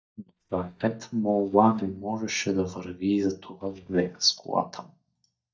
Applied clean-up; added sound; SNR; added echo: neural mask model DeepFilterNet 3.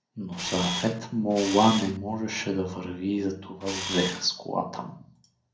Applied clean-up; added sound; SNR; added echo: none; Camera; 5 dB; reverberation time 0.6 s.